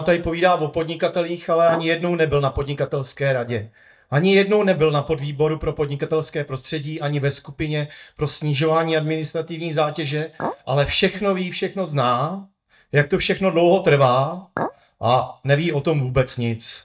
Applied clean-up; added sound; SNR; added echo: neural mask model DeepFilterNet 3.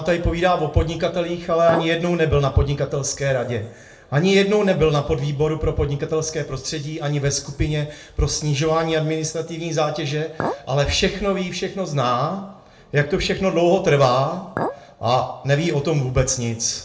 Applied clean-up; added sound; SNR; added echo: none; Chink, clink; 12 dB; reverberation time 0.6 s.